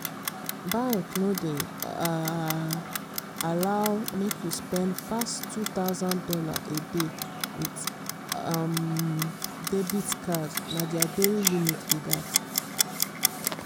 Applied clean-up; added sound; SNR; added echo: none; Clock; 2 dB; none.